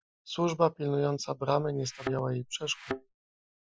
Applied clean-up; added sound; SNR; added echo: classical method Wiener filter.